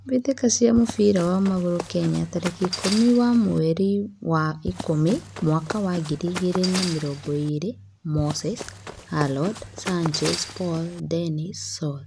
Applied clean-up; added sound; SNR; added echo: none; Run; 11 dB; none.